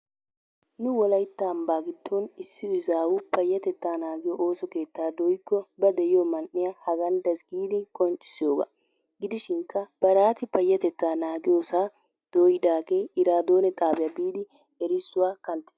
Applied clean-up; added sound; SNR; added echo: none; none; none; none.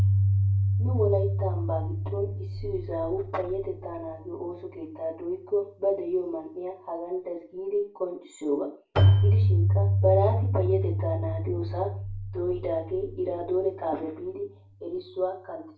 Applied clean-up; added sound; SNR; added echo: none; Keyboard (musical); -3 dB; reverberation time 0.3 s.